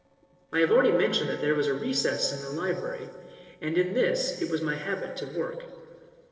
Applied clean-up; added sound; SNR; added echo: neural separator model SepFormer DNS4.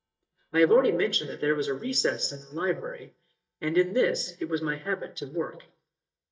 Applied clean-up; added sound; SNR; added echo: neural mask model DeepFilterNet 3.